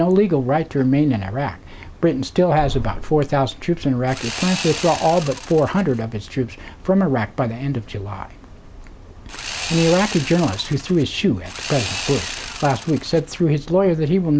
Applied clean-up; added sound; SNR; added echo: none; Sawing; 11 dB; none.